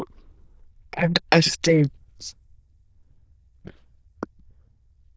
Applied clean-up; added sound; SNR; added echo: neural diffusion model UNIVERSE++.